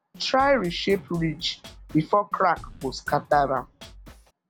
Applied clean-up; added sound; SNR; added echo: none; Drum kit; 19 dB; none.